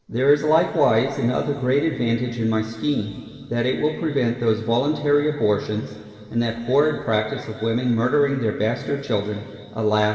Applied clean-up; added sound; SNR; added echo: none; none; none; reverberation time 2.3 s.